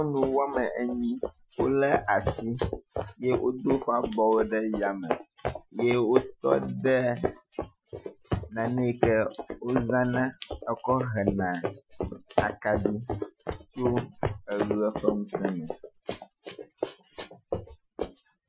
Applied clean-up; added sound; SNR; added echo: classical method Wiener filter.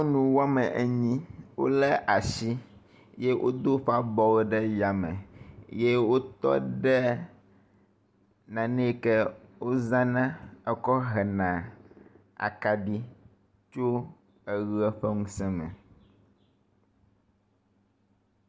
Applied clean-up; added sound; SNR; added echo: none; none; none; none.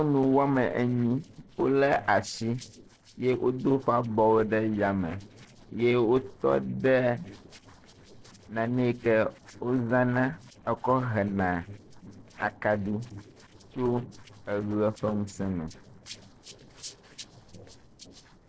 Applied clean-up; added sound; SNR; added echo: neural separator model SepFormer DNS4.